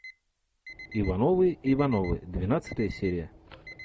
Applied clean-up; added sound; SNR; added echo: none; Alarm; 19 dB; none.